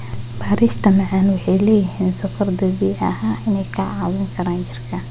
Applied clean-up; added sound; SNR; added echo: none; Mechanical fan / Engine; 12 dB; none.